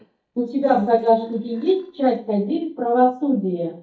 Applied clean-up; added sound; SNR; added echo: neural mask model DeepFilterNet 3.